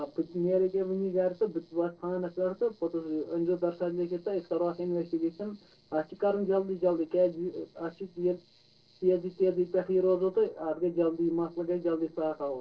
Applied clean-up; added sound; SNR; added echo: neural separator model SepFormer DNS4.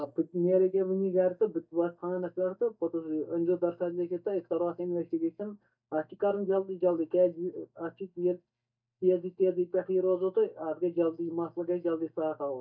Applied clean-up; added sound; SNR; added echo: neural mask model DeepFilterNet 3.